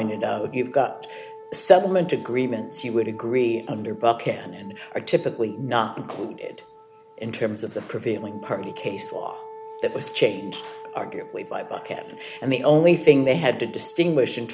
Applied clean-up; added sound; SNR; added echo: none; Wind instrument, woodwind instrument; 18 dB; none.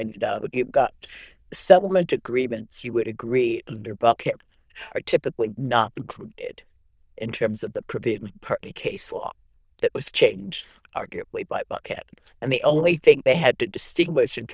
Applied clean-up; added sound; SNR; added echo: neural diffusion model UNIVERSE++.